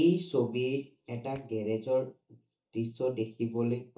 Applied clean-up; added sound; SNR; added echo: neural mask model DeepFilterNet 3.